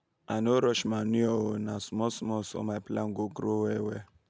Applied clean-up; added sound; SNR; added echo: none; none; none; none.